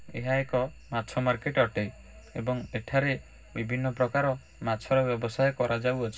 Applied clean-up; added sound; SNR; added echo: none; none; none; reverberation time 0.4 s.